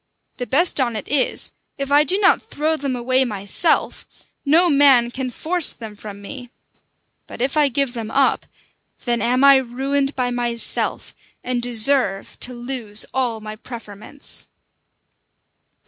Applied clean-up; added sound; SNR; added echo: none; none; none; none.